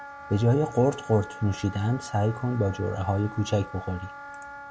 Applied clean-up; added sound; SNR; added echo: none; Wind instrument, woodwind instrument; 15 dB; none.